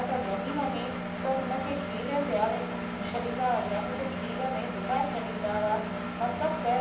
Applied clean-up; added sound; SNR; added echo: none; Engine; 2 dB; reverberation time 0.9 s.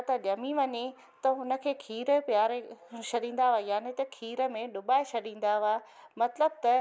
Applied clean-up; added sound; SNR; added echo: none; none; none; none.